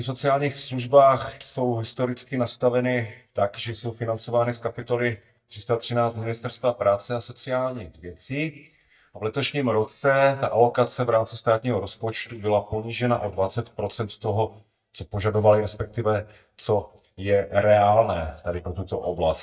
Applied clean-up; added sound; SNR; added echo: neural mask model DeepFilterNet 3.